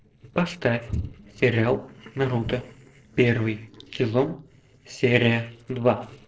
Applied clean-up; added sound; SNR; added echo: neural separator model SepFormer DNS4.